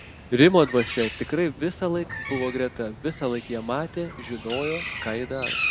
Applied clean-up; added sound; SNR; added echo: none; Bird; 8 dB; none.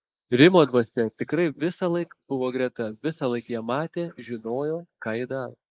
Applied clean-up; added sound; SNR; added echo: neural mask model Resemble Enhance denoiser.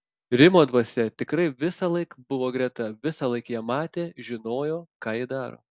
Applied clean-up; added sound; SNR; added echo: none; none; none; none.